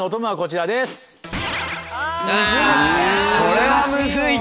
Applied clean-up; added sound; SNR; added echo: none; none; none; none.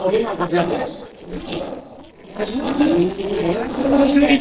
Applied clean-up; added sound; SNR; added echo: neural separator model SepFormer DNS4.